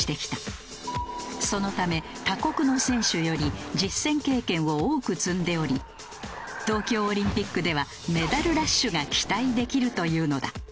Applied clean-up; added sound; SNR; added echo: none; Vehicle; 12 dB; none.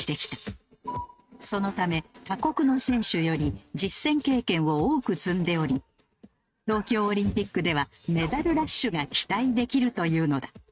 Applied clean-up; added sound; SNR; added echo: neural mask model RNNoise.